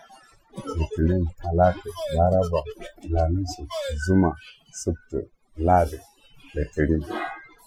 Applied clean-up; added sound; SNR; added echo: classical method Wiener filter.